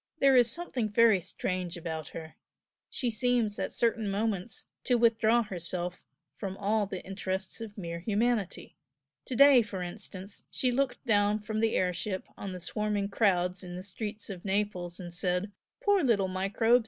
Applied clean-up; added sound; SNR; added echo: none; none; none; none.